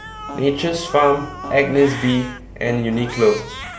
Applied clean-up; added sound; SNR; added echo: none; Fart + Cat; 13 dB; none.